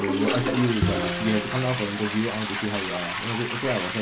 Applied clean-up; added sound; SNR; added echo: none; Toilet flush + Bowed string instrument; 1 dB; none.